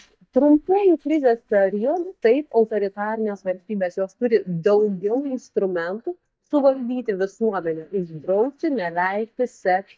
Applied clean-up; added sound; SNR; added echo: neural mask model DeepFilterNet 3.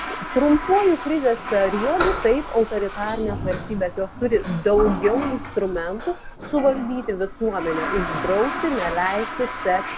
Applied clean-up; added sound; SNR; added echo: none; Toilet flush; 7 dB; none.